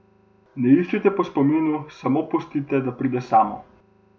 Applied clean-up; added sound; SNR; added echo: none; none; none; none.